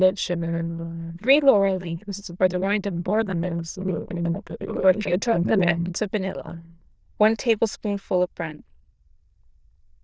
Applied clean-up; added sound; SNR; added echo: neural diffusion model UNIVERSE++.